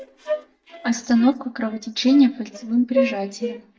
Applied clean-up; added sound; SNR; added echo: neural mask model DeepFilterNet 3.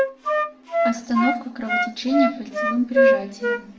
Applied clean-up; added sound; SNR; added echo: none; Wind instrument, woodwind instrument; -3 dB; reverberation time 1.3 s.